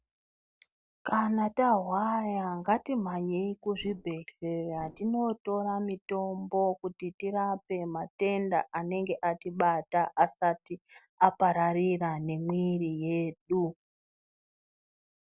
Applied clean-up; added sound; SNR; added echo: none; Whoosh, swoosh, swish; 20 dB; none.